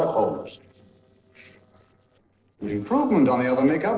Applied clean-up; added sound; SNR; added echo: neural separator model SepFormer DNS4.